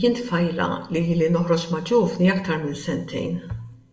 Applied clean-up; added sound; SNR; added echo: none; none; none; reverberation time 0.7 s.